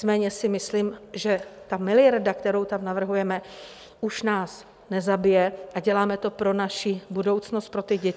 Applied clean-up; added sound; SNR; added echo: none; none; none; none.